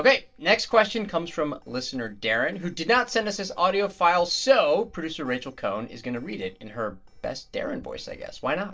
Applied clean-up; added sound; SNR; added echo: neural separator model SepFormer DNS4.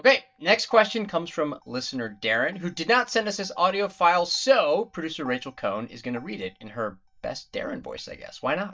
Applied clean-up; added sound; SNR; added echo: neural mask model DeepFilterNet 3.